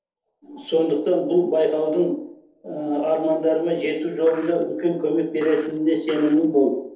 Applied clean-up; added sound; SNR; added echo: neural separator model SepFormer DNS4.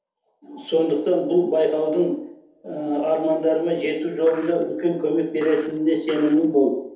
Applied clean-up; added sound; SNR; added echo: none; Skateboard; 20 dB; reverberation time 2.2 s.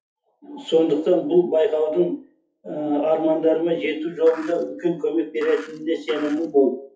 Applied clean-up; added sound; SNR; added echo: classical method WPE with log-MMSE.